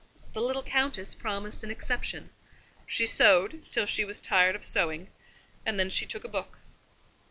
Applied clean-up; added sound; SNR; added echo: none; none; none; none.